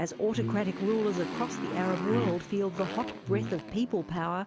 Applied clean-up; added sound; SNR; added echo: none; Motorcycle + Brass instrument; 5 dB; none.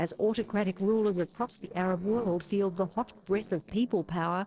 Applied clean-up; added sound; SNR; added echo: neural separator model SepFormer DNS4.